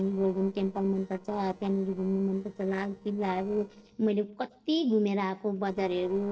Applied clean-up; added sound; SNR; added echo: neural separator model SepFormer DNS4.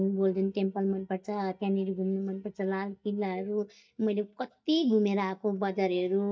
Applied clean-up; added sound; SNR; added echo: neural mask model DeepFilterNet 3.